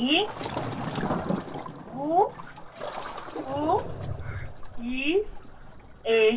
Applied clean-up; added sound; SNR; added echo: none; Waves, surf; 5 dB; reverberation time 0.2 s.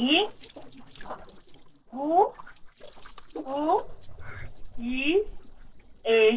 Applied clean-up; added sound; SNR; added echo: neural separator model SepFormer DNS4.